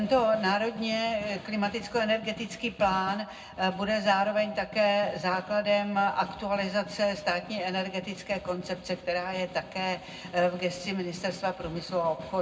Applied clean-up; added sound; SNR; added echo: none; Snare drum; 17 dB; reverberation time 0.3 s.